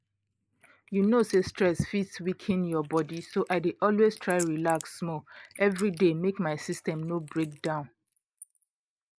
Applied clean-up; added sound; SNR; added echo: neural mask model Resemble Enhance denoiser.